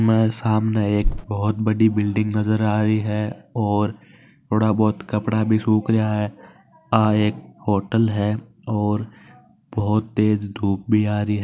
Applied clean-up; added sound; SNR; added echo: none; Bird; 9 dB; none.